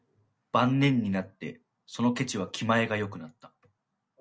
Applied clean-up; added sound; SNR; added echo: none; none; none; none.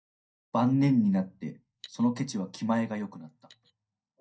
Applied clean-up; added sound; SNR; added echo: neural mask model DeepFilterNet 3.